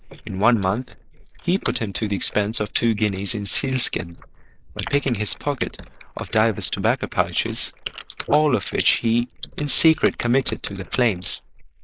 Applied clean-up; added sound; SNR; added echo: neural mask model Resemble Enhance denoiser.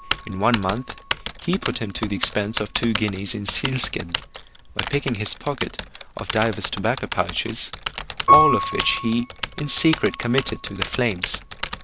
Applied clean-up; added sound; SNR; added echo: none; Piano + Typing; 2 dB; none.